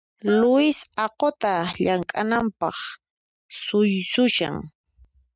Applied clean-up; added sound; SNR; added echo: neural mask model RNNoise.